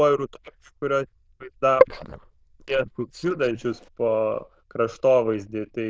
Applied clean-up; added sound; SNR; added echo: neural diffusion model UNIVERSE++.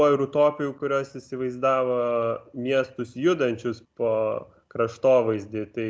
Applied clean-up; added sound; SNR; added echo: none; none; none; none.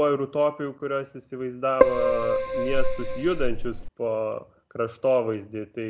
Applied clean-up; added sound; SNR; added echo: none; Keyboard (musical); -4 dB; none.